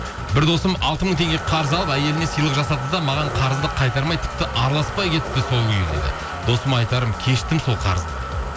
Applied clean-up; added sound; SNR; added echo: none; Motor vehicle (road); 9 dB; none.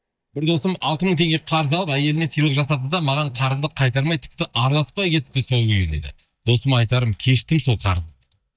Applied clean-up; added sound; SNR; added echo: neural mask model DeepFilterNet 3.